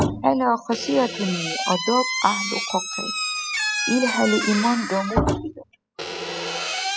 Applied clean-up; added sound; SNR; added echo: classical method spectral subtraction.